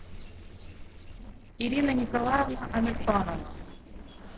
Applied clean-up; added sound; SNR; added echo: neural separator model SepFormer DNS4.